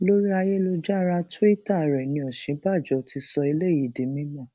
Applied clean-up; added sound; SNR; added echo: none; none; none; none.